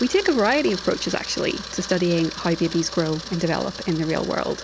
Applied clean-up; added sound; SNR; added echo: none; Camera; 12 dB; none.